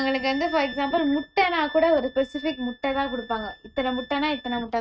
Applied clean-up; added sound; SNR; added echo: neural mask model RNNoise.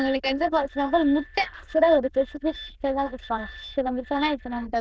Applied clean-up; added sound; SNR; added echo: neural diffusion model UNIVERSE++.